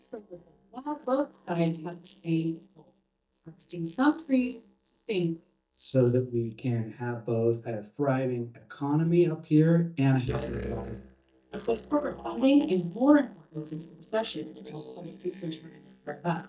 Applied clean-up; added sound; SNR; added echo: neural mask model DeepFilterNet 3.